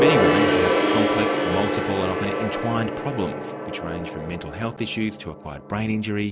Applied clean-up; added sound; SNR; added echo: none; Gong; -3 dB; none.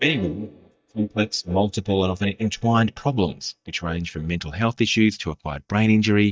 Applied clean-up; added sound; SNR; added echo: neural mask model DeepFilterNet 3.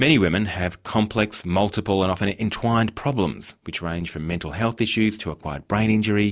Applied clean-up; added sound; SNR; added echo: none; none; none; none.